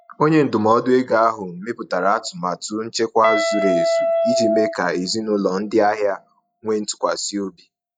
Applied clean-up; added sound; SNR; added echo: classical method log-MMSE.